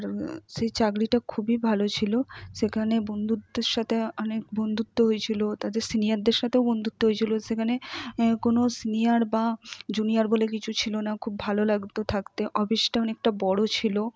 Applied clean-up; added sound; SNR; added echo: none; none; none; none.